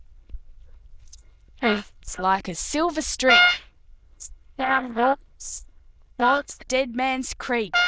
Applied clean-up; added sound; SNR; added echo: neural diffusion model UNIVERSE++.